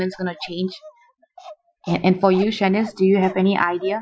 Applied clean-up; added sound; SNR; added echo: classical method Wiener filter.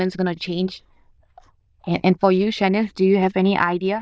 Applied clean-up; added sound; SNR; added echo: neural diffusion model UNIVERSE++.